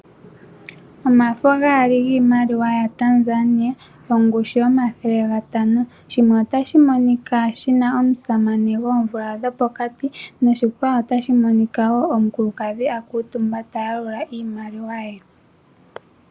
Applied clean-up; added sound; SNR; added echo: none; none; none; none.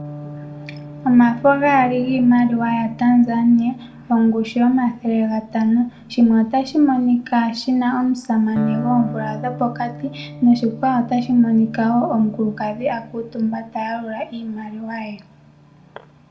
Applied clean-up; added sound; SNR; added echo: none; Electric guitar; 17 dB; reverberation time 0.8 s.